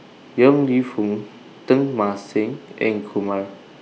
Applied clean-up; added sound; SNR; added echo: none; none; none; none.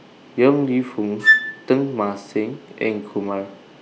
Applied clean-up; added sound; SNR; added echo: none; Wind instrument, woodwind instrument; -1 dB; none.